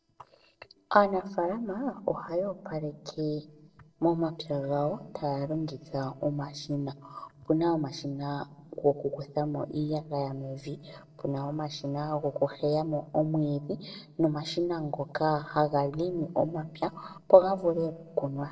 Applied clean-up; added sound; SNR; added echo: neural separator model SepFormer DNS4.